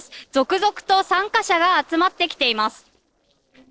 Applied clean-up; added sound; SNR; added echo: neural separator model SepFormer DNS4.